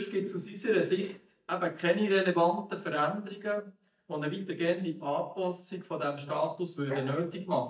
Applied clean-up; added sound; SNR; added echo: neural mask model DeepFilterNet 3.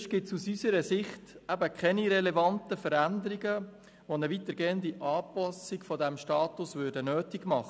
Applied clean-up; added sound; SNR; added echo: none; none; none; none.